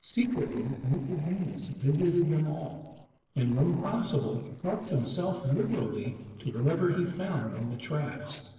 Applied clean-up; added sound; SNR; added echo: neural separator model SepFormer DNS4.